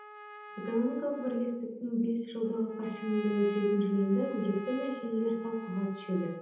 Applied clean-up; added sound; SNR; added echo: none; Trumpet; 16 dB; reverberation time 0.9 s.